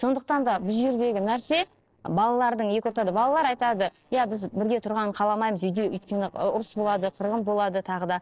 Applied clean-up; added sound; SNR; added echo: neural separator model SepFormer DNS4.